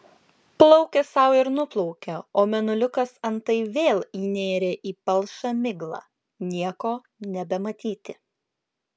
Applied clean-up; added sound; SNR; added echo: none; none; none; none.